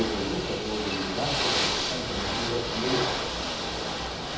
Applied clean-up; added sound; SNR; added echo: none; Ocean / Boat, Water vehicle; -3 dB; reverberation time 0.8 s.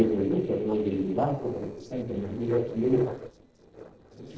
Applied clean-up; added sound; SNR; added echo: neural separator model SepFormer DNS4.